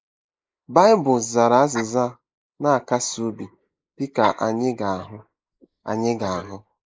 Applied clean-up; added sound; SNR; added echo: neural mask model Resemble Enhance denoiser.